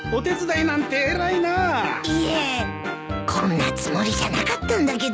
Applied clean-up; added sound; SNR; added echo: none; Wind instrument, woodwind instrument; 15 dB; none.